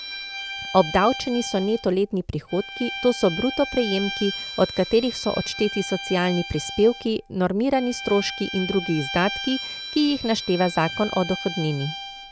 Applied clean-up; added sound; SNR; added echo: none; Bowed string instrument; 10 dB; none.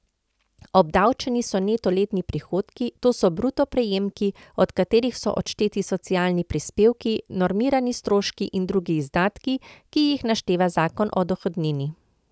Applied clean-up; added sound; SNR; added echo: none; none; none; none.